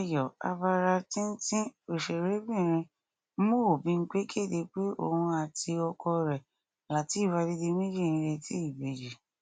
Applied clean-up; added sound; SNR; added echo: none; none; none; none.